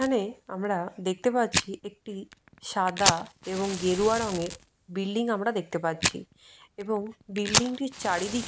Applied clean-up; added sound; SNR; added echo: none; Fire; 5 dB; none.